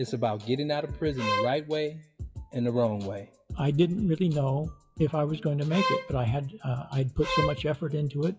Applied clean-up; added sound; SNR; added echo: classical method WPE with log-MMSE.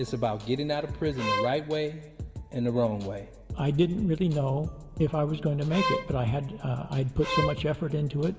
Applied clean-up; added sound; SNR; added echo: none; Bowed string instrument; 5 dB; reverberation time 1.5 s.